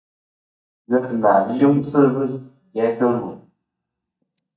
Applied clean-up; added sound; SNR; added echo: neural mask model DeepFilterNet 3.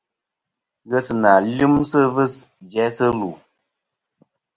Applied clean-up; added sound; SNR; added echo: none; none; none; none.